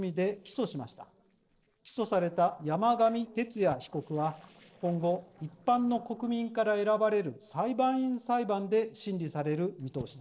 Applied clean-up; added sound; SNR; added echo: neural separator model SepFormer DNS4.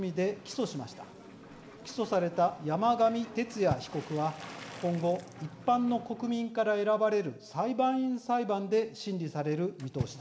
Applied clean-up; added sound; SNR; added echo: none; Water / Splash, splatter; 17 dB; reverberation time 3.0 s.